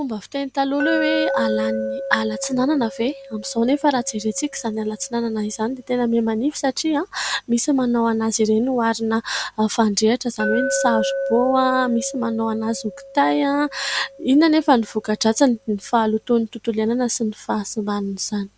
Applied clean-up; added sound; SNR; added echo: none; Glass; 10 dB; none.